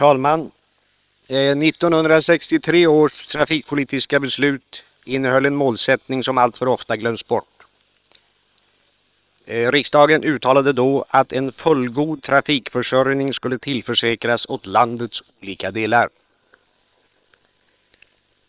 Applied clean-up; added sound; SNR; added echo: neural separator model SepFormer WHAM!.